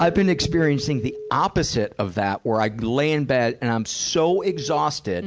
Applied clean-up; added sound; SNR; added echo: none; Telephone; 17 dB; none.